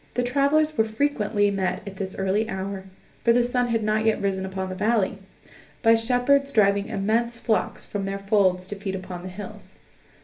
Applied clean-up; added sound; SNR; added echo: none; none; none; reverberation time 0.3 s.